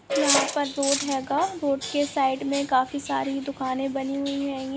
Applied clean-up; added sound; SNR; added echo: none; Cutlery, silverware; 3 dB; none.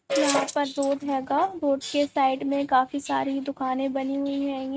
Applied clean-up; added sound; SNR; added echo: neural mask model RNNoise.